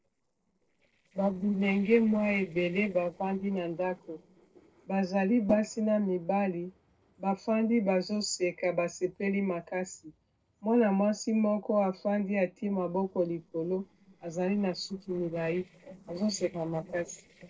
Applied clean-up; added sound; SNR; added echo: neural separator model SepFormer DNS4.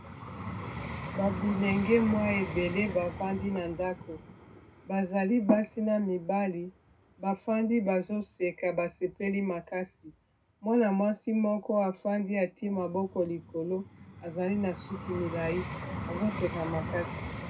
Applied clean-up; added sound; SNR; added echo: none; Vehicle; 11 dB; reverberation time 0.3 s.